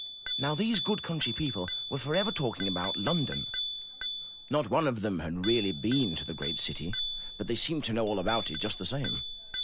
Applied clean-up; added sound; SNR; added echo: none; Bicycle bell; 4 dB; none.